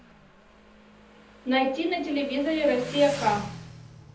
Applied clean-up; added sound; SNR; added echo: none; Motorcycle; 14 dB; reverberation time 0.6 s.